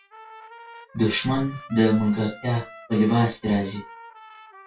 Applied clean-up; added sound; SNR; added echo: classical method WPE with log-MMSE.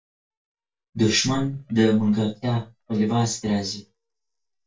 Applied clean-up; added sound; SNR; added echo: neural mask model DeepFilterNet 3.